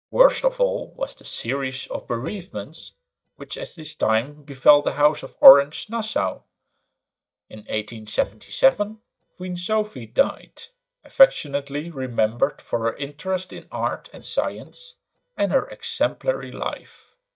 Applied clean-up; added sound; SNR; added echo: neural mask model DeepFilterNet 3.